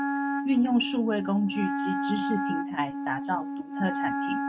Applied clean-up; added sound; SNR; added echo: neural mask model RNNoise.